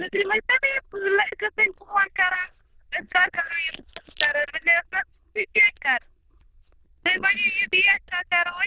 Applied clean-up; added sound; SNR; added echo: neural diffusion model UNIVERSE++.